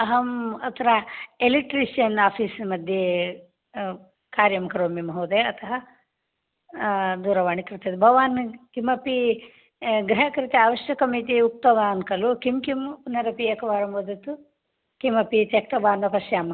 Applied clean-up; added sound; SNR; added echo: none; none; none; none.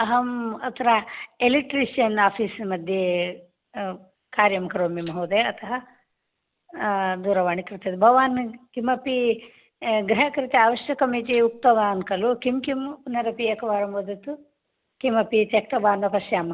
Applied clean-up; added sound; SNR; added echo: none; Tambourine; 12 dB; none.